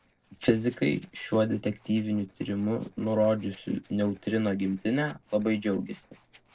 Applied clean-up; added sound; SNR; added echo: neural separator model SepFormer DNS4.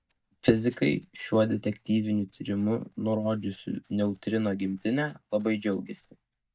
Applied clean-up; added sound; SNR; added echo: neural mask model DeepFilterNet 3.